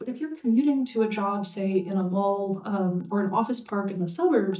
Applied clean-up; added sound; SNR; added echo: neural mask model DeepFilterNet 3.